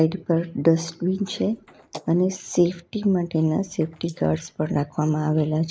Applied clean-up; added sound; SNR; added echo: neural mask model Resemble Enhance denoiser.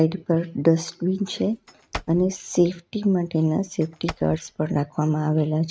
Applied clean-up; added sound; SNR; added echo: neural mask model RNNoise.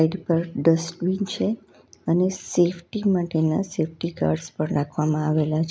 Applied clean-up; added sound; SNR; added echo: none; none; none; none.